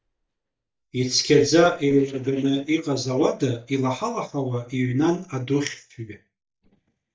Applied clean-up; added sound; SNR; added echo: neural mask model DeepFilterNet 3.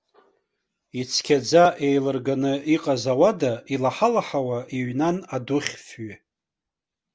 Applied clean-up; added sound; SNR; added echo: none; none; none; none.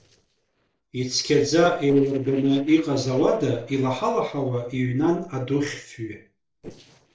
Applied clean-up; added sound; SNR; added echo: neural separator model SepFormer DNS4.